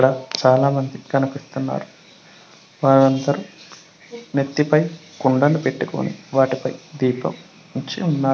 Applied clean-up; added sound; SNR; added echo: none; none; none; none.